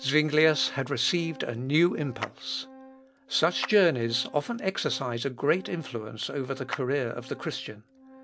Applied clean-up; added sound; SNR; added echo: none; Clapping + Organ; 17 dB; none.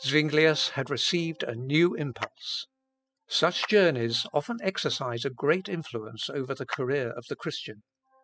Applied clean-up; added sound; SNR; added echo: classical method spectral subtraction.